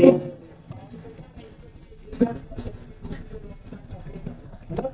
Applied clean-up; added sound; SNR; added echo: neural mask model DeepFilterNet 3.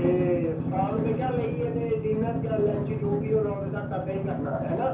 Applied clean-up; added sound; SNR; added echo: none; Drum; 1 dB; reverberation time 0.6 s.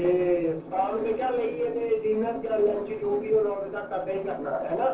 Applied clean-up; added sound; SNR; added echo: neural separator model SepFormer DNS4.